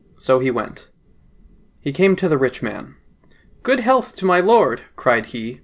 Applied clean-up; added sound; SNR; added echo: none; none; none; none.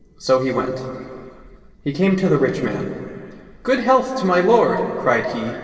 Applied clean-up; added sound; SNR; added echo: none; none; none; reverberation time 2.4 s.